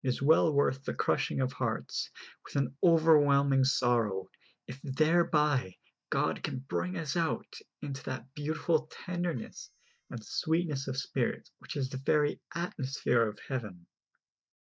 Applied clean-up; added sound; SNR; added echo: neural mask model DeepFilterNet 3.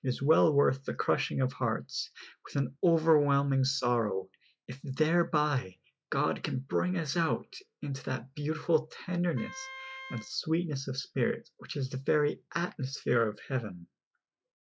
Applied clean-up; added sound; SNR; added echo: classical method log-MMSE.